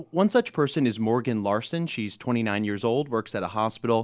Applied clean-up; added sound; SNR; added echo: none; none; none; none.